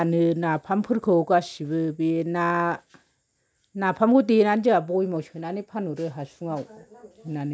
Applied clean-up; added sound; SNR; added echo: none; none; none; none.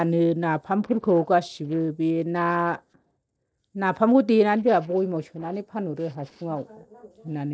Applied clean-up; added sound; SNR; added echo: neural separator model SepFormer DNS4.